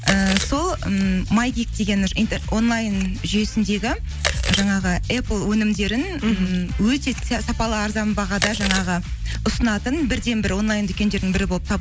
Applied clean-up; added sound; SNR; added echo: none; Chewing, mastication; 13 dB; none.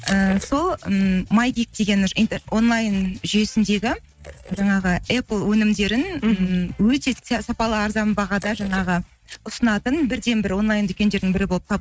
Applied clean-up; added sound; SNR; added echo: neural mask model RNNoise.